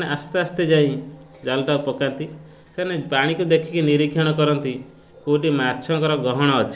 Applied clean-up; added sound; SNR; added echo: none; none; none; none.